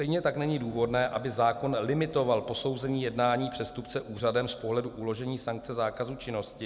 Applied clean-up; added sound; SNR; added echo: none; none; none; none.